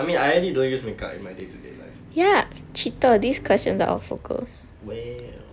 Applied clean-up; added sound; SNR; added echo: none; Car passing by; 19 dB; none.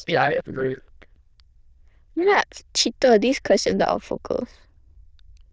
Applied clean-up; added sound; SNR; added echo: neural diffusion model UNIVERSE++.